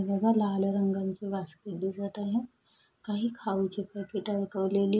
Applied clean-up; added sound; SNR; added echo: none; none; none; none.